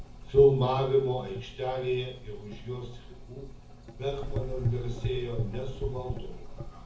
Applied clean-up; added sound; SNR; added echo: none; Gurgling / Engine; 7 dB; reverberation time 0.7 s.